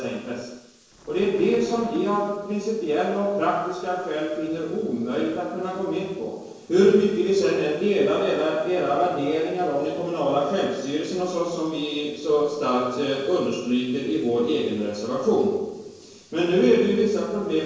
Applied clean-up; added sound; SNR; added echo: neural separator model SepFormer DNS4.